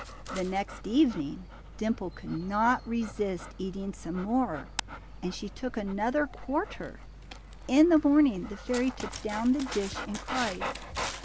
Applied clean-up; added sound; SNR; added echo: none; Dog; 11 dB; none.